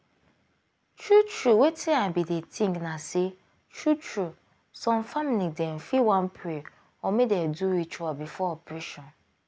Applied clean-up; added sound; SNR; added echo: none; none; none; none.